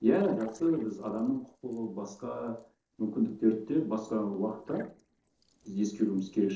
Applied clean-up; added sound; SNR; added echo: neural separator model SepFormer DNS4.